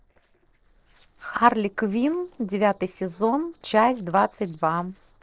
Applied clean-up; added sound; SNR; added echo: neural separator model SepFormer DNS4.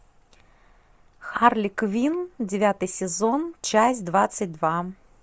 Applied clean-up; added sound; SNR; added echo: none; none; none; none.